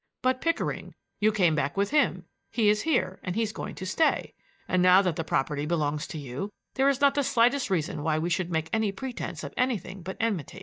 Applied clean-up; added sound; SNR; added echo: neural mask model DeepFilterNet 3.